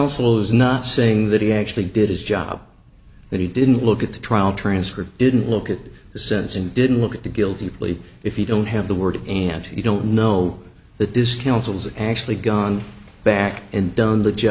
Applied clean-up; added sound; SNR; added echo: none; none; none; none.